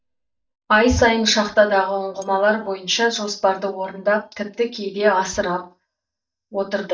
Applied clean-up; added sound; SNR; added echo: neural mask model DeepFilterNet 3.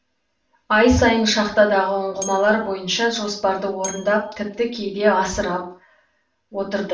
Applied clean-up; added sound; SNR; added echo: none; Bell; 17 dB; reverberation time 0.4 s.